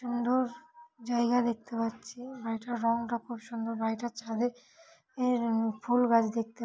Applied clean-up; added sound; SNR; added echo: none; none; none; none.